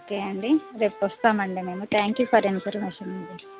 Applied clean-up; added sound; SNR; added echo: none; Wind instrument, woodwind instrument; 19 dB; none.